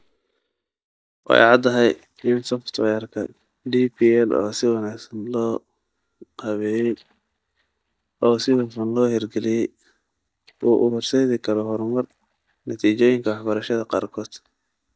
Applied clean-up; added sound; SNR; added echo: neural mask model DeepFilterNet 3.